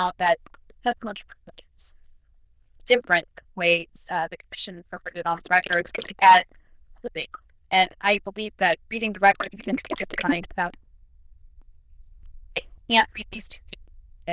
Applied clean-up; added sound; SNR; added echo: neural diffusion model UNIVERSE++.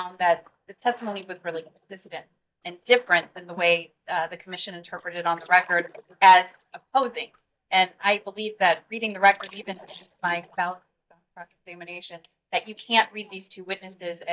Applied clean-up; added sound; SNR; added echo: neural mask model DeepFilterNet 3.